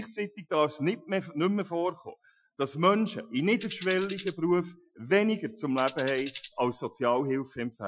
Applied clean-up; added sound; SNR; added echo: classical method Wiener filter.